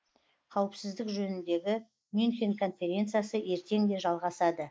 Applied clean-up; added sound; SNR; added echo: neural mask model Resemble Enhance denoiser.